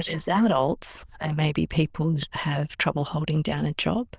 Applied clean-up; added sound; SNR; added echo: neural diffusion model UNIVERSE++.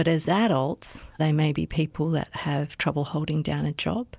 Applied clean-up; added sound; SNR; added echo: none; none; none; none.